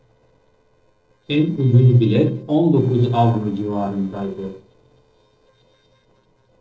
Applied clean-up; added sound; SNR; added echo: neural separator model SepFormer DNS4.